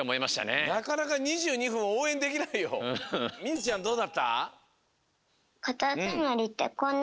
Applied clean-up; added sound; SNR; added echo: neural separator model SepFormer DNS4.